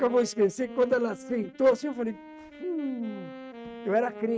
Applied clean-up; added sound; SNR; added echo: neural mask model RNNoise.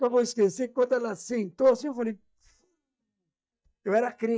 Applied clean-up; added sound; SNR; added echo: neural mask model DeepFilterNet 3.